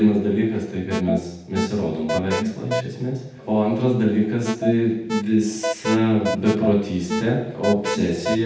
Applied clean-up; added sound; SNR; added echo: none; Alarm; 5 dB; reverberation time 0.8 s.